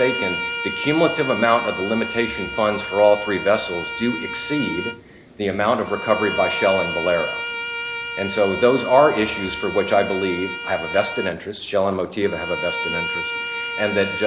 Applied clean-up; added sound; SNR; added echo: none; Bowed string instrument; 7 dB; none.